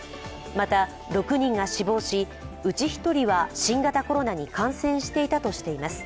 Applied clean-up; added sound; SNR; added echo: none; none; none; none.